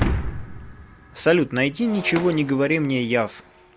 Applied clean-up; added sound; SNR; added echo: none; Shatter; 8 dB; none.